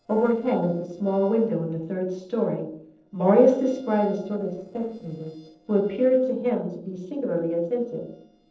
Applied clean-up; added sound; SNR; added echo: neural separator model SepFormer DNS4.